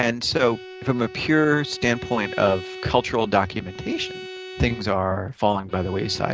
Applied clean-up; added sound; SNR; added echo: none; Bowed string instrument; 15 dB; none.